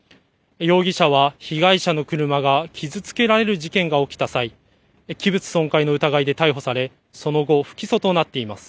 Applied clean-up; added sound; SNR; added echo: none; none; none; none.